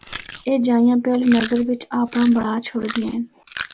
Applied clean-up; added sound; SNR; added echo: none; Chewing, mastication; 16 dB; none.